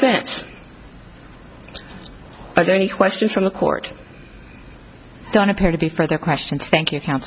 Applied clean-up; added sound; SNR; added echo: none; none; none; none.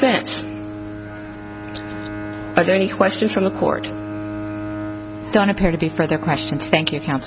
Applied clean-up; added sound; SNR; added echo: none; Bowed string instrument; 8 dB; none.